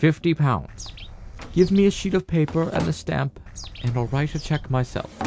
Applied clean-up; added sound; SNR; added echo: none; Drawer open or close + Bird; 13 dB; none.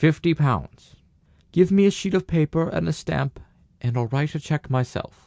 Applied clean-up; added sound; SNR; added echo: none; none; none; none.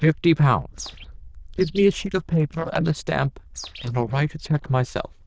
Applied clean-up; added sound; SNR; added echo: neural diffusion model UNIVERSE++.